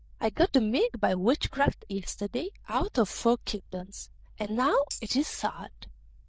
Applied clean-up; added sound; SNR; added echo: neural diffusion model UNIVERSE++.